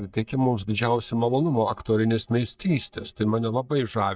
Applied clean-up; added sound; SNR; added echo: neural mask model DeepFilterNet 3.